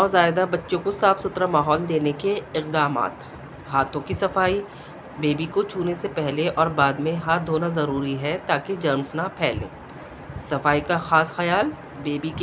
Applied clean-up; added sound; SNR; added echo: none; none; none; none.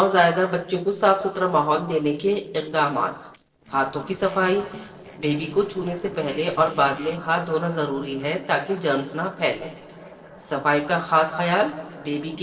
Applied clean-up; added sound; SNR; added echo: neural separator model SepFormer DNS4.